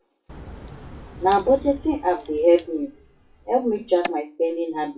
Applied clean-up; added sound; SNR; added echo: classical method WPE with log-MMSE.